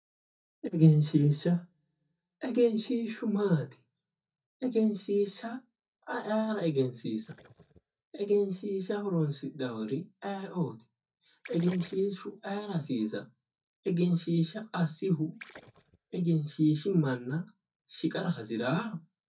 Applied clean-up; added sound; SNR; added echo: neural mask model DeepFilterNet 3.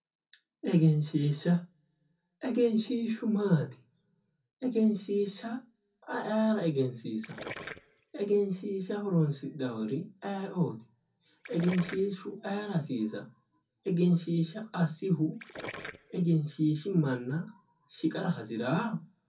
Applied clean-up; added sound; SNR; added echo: none; Gurgling; 18 dB; reverberation time 0.3 s.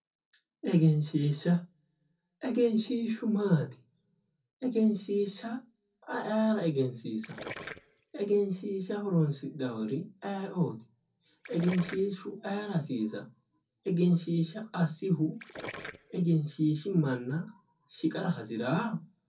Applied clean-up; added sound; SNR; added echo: neural separator model SepFormer DNS4.